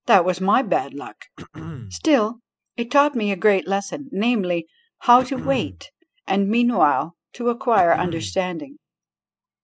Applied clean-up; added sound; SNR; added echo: classical method spectral subtraction.